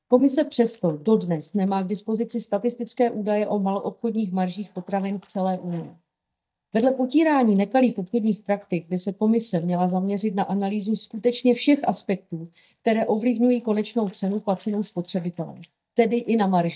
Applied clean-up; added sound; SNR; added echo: neural mask model DeepFilterNet 3.